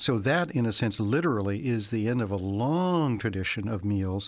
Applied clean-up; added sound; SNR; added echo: none; none; none; none.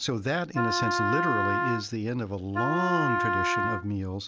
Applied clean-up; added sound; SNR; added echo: none; Wind instrument, woodwind instrument; -1 dB; none.